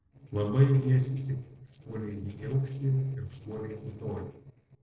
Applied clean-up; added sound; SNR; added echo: neural separator model SepFormer DNS4.